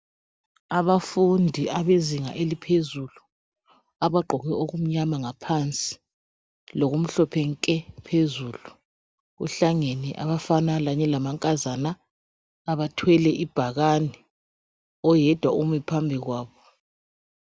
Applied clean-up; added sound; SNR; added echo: none; none; none; none.